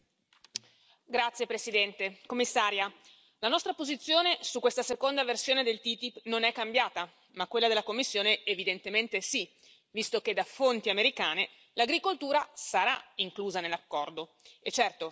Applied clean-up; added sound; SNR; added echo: none; none; none; none.